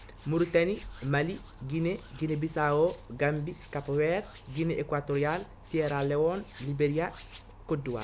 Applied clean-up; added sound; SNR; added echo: none; Hands; 17 dB; none.